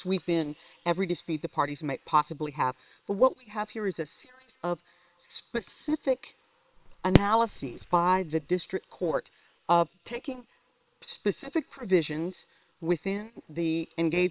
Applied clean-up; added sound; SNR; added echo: neural separator model SepFormer WHAM!.